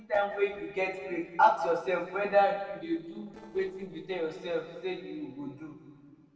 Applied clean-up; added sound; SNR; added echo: neural separator model SepFormer DNS4.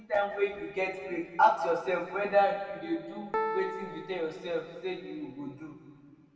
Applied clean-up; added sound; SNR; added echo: none; Piano; 7 dB; reverberation time 1.9 s.